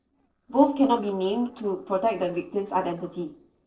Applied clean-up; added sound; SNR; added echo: neural separator model SepFormer DNS4.